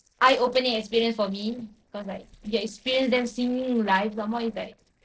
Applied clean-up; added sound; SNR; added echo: neural separator model SepFormer DNS4.